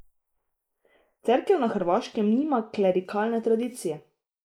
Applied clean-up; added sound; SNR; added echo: neural mask model Resemble Enhance denoiser.